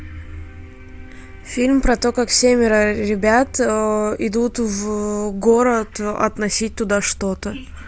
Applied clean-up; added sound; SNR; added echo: none; none; none; none.